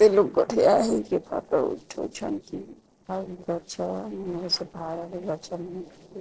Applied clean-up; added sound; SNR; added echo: neural separator model SepFormer DNS4.